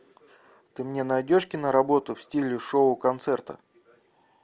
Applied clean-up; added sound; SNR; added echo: none; none; none; none.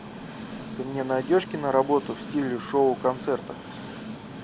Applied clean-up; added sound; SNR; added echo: none; Train; 11 dB; none.